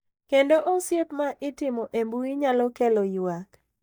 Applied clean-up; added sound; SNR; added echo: neural mask model DeepFilterNet 3.